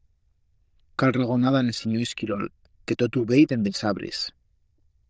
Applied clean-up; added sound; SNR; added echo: neural diffusion model UNIVERSE++.